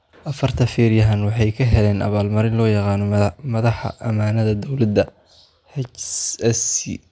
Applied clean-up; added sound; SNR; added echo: none; none; none; none.